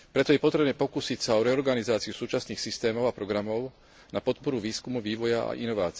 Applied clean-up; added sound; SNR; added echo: none; none; none; none.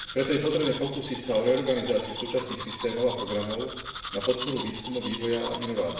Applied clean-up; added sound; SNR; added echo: none; Domestic sounds, home sounds; 7 dB; reverberation time 0.7 s.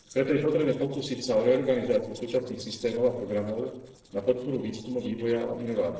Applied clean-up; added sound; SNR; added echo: neural separator model SepFormer DNS4.